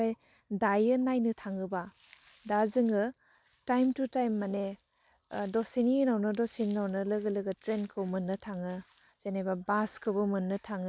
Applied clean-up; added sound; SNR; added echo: none; none; none; none.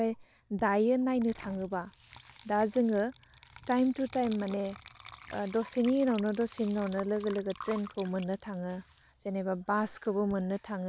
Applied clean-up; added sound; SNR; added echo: none; Water / Liquid; 20 dB; none.